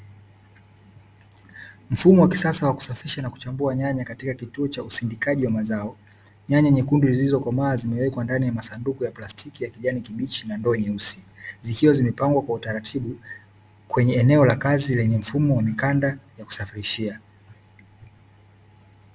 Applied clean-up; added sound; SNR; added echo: none; none; none; none.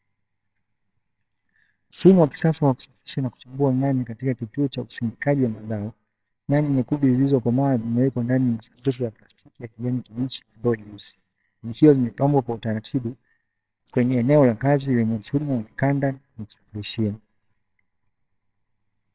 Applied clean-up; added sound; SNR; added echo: neural separator model SepFormer WHAMR!.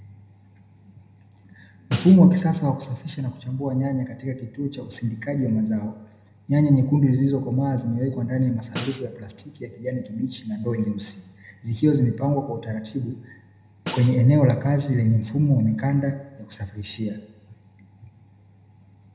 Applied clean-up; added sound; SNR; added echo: none; Snare drum; 16 dB; reverberation time 0.8 s.